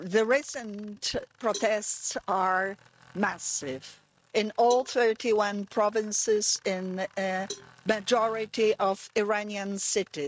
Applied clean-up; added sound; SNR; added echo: neural mask model RNNoise.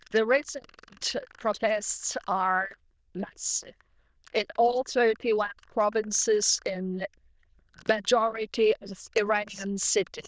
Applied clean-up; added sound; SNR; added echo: neural diffusion model UNIVERSE++.